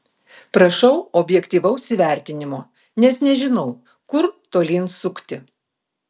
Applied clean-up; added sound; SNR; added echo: none; none; none; none.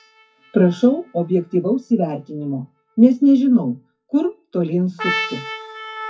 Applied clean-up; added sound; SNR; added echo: classical method WPE with log-MMSE.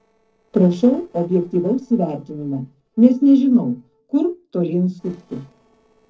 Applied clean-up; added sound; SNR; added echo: neural separator model SepFormer DNS4.